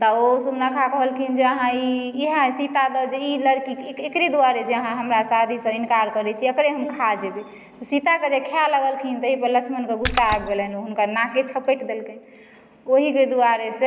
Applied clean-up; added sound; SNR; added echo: none; Splash, splatter; 4 dB; none.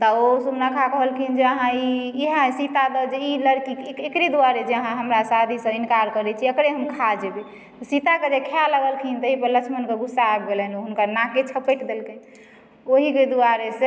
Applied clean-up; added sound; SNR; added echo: none; none; none; none.